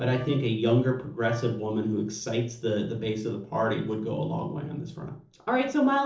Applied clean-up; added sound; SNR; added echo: neural separator model SepFormer DNS4.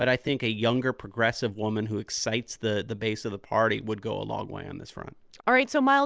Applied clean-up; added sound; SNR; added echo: none; none; none; none.